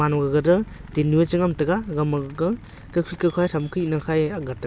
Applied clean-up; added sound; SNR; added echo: none; none; none; none.